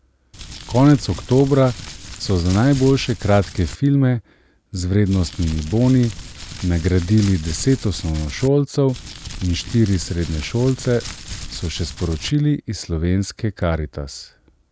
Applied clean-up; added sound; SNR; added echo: none; Crumpling, crinkling; 14 dB; none.